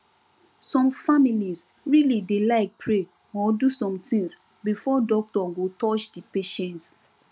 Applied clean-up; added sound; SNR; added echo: none; none; none; none.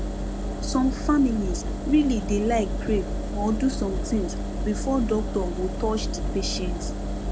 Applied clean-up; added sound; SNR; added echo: none; Engine; 2 dB; none.